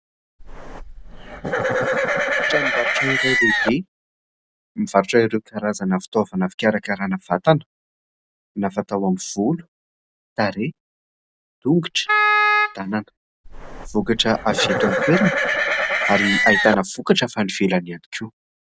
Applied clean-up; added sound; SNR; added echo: none; Livestock, farm animals, working animals + Wind instrument, woodwind instrument; -2 dB; none.